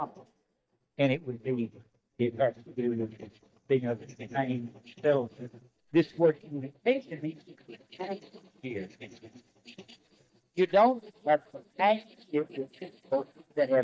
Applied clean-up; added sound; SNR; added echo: neural mask model DeepFilterNet 3.